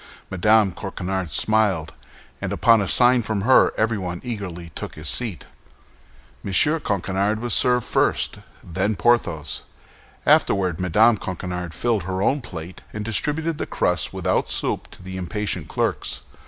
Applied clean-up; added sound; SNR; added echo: none; none; none; none.